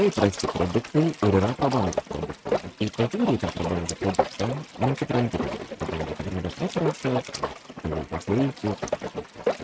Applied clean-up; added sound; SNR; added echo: neural mask model RNNoise.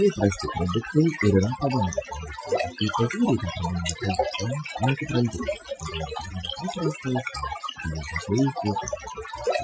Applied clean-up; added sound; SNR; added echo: classical method Wiener filter.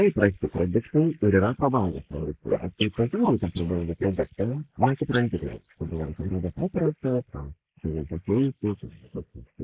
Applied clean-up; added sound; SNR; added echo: neural mask model Resemble Enhance denoiser.